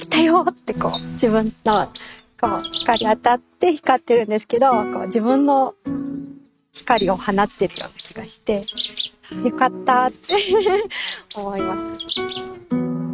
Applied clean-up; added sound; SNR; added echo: neural mask model RNNoise.